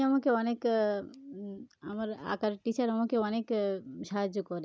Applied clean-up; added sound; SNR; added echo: none; none; none; none.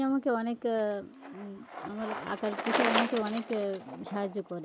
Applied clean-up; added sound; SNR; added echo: none; Bicycle; 4 dB; none.